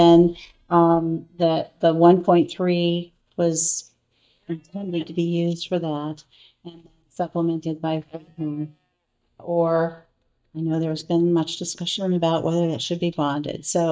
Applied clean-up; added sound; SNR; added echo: neural mask model DeepFilterNet 3.